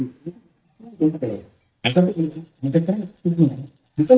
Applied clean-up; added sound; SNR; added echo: neural mask model DeepFilterNet 3.